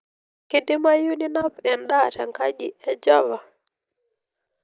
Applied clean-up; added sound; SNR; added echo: neural mask model DeepFilterNet 3.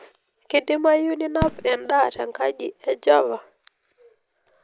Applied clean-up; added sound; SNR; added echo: none; Fireworks; 15 dB; none.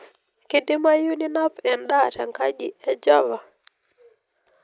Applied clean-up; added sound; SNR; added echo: none; none; none; none.